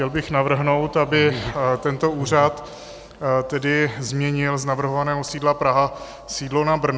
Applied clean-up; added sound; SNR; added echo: none; none; none; none.